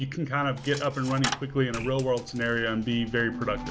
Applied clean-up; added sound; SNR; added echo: none; Coin (dropping); 12 dB; none.